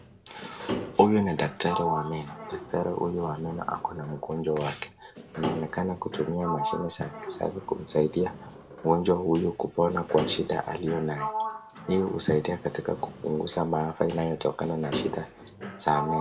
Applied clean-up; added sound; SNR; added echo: none; Sliding door; 9 dB; reverberation time 0.2 s.